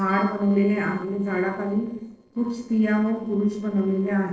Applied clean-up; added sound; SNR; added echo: neural separator model SepFormer DNS4.